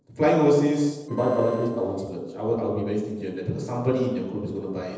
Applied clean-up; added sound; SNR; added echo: neural separator model SepFormer DNS4.